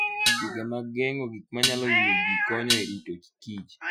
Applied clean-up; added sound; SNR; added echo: classical method Wiener filter.